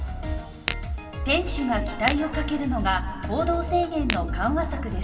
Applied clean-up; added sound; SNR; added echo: none; Tap / Glass; 9 dB; reverberation time 2.1 s.